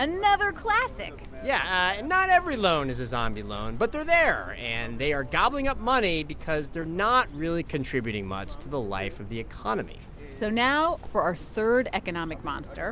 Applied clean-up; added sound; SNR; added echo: none; Chirp, tweet; 10 dB; none.